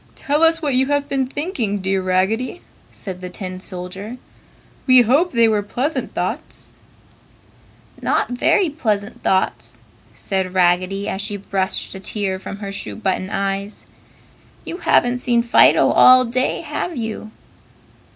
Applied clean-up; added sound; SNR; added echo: none; none; none; none.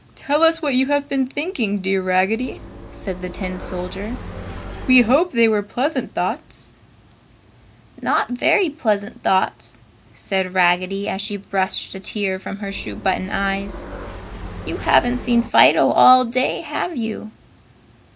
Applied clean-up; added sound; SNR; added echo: none; Motorcycle; 11 dB; none.